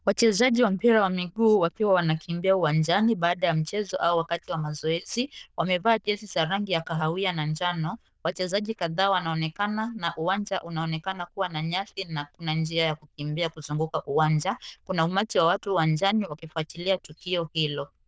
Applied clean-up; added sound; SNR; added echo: neural diffusion model UNIVERSE++.